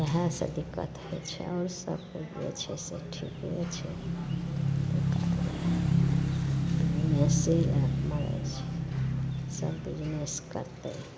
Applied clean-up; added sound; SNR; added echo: none; Motorcycle / Engine; -4 dB; none.